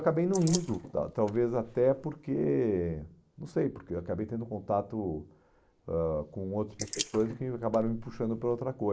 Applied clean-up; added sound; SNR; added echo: neural mask model Resemble Enhance denoiser.